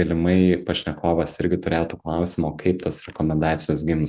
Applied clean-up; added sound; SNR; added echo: none; none; none; none.